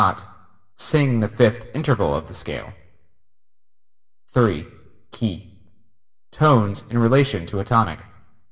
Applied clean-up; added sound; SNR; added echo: none; none; none; reverberation time 0.7 s.